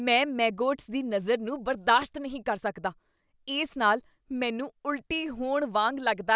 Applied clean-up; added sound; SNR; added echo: none; none; none; none.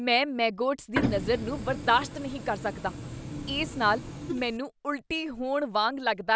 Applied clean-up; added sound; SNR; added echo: none; Printer; 6 dB; none.